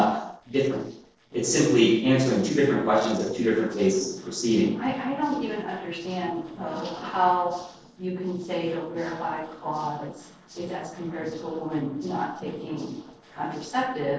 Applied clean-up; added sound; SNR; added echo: neural separator model SepFormer DNS4.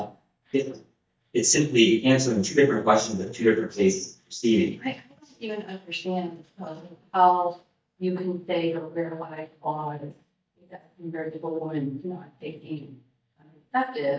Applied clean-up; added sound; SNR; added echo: neural mask model DeepFilterNet 3.